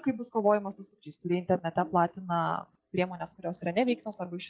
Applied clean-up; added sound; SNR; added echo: neural mask model DeepFilterNet 3.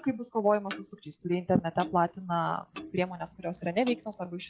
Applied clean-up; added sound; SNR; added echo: none; Clock; 17 dB; none.